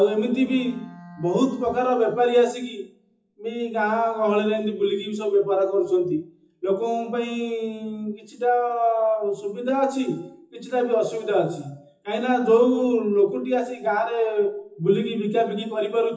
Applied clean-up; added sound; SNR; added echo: classical method WPE with log-MMSE.